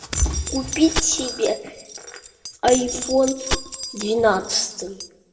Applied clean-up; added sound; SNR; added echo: none; Keys jangling; 7 dB; reverberation time 0.7 s.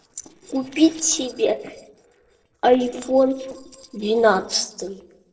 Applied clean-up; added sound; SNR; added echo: neural separator model SepFormer DNS4.